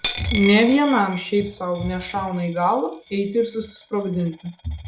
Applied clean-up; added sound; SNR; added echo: none; Coin (dropping); 13 dB; none.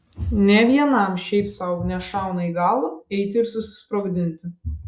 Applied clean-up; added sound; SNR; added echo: none; none; none; none.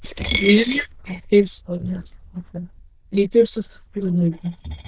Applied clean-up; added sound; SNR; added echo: neural diffusion model UNIVERSE++.